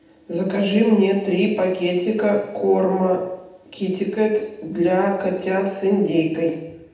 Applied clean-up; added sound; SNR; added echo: none; none; none; reverberation time 0.8 s.